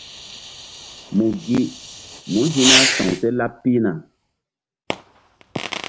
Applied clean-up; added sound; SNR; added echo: none; Fireworks; 2 dB; none.